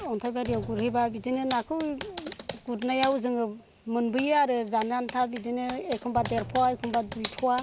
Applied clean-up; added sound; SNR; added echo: none; Computer keyboard + Drum; 13 dB; none.